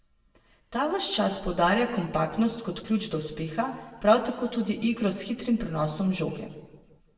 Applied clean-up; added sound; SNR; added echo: none; none; none; reverberation time 1.2 s.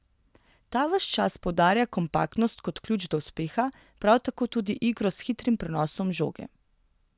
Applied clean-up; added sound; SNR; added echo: none; none; none; none.